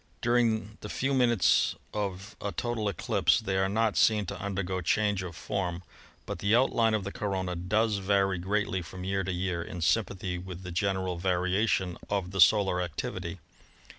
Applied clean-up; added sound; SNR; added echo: none; none; none; none.